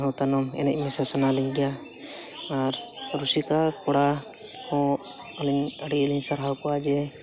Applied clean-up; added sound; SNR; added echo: none; none; none; none.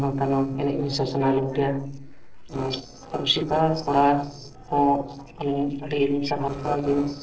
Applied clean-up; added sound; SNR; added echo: neural separator model SepFormer DNS4.